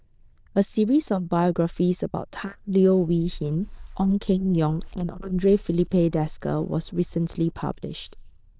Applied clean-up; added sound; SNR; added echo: neural diffusion model UNIVERSE++.